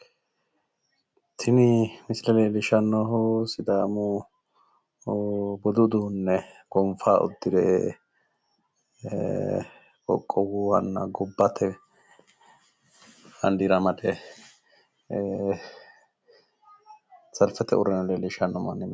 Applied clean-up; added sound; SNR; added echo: none; none; none; none.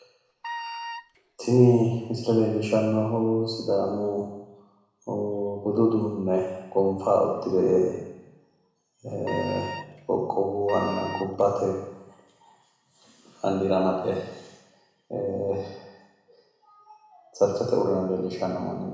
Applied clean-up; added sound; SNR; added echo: none; Wind instrument, woodwind instrument; 11 dB; reverberation time 1.0 s.